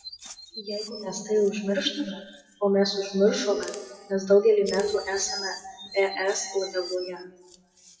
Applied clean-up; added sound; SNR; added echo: classical method WPE with log-MMSE.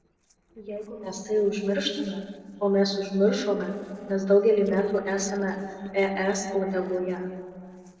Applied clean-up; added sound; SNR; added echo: neural separator model SepFormer DNS4.